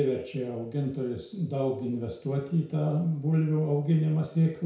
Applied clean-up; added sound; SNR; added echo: none; none; none; reverberation time 0.6 s.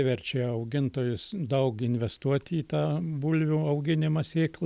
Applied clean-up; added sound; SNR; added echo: none; none; none; none.